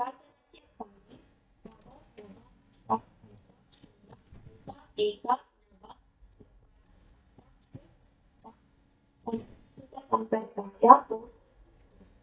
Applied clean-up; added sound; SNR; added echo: neural mask model DeepFilterNet 3.